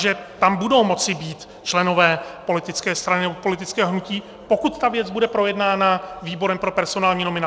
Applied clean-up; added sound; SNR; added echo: none; none; none; none.